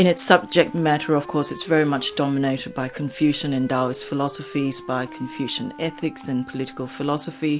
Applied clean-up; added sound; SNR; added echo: none; Wind instrument, woodwind instrument; 17 dB; none.